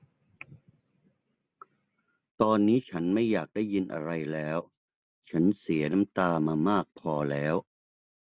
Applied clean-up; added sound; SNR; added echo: none; none; none; none.